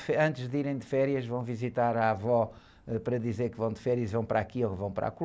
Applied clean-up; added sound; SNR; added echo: none; none; none; none.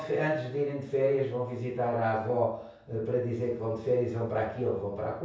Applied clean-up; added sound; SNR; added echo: none; none; none; reverberation time 0.6 s.